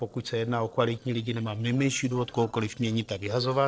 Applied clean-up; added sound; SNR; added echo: neural separator model SepFormer DNS4.